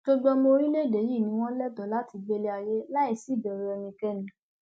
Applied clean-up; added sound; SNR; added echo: none; none; none; none.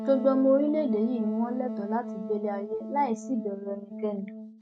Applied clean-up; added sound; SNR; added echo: neural mask model RNNoise.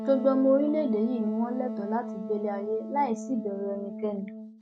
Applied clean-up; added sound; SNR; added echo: none; Wind instrument, woodwind instrument; 8 dB; none.